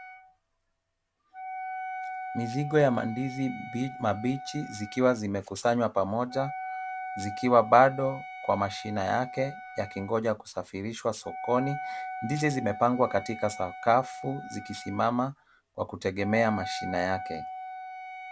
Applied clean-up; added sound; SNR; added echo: none; Wind instrument, woodwind instrument; 11 dB; none.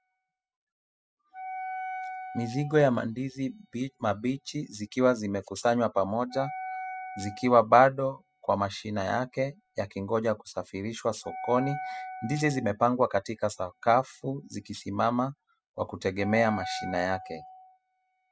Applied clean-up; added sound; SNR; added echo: classical method spectral subtraction.